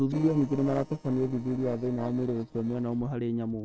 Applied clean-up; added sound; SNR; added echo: neural separator model SepFormer DNS4.